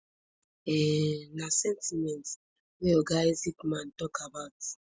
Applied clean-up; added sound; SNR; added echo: none; none; none; none.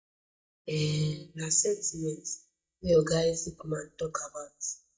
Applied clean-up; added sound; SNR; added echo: neural mask model DeepFilterNet 3.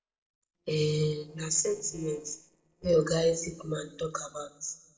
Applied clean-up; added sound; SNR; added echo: neural separator model SepFormer DNS4.